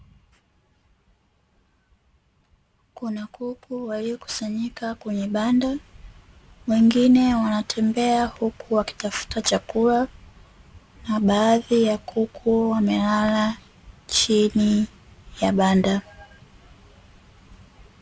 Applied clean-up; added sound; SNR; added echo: none; none; none; none.